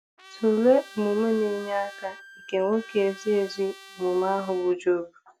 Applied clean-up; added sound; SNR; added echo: none; Trumpet + Bowed string instrument; 20 dB; none.